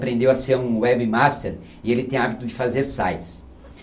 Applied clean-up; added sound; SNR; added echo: none; none; none; none.